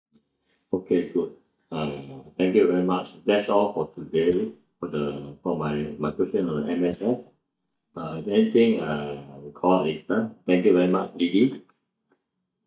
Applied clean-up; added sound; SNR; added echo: neural mask model DeepFilterNet 3.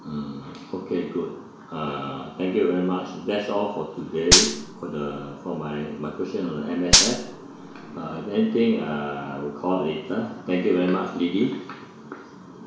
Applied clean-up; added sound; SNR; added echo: none; Gunshot, gunfire; -5 dB; reverberation time 0.7 s.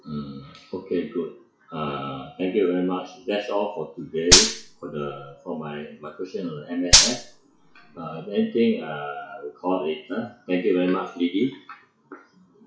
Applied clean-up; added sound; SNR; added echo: classical method WPE with log-MMSE.